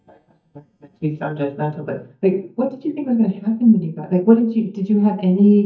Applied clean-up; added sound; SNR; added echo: neural mask model DeepFilterNet 3.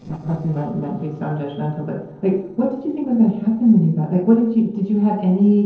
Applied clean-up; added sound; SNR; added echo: neural separator model SepFormer DNS4.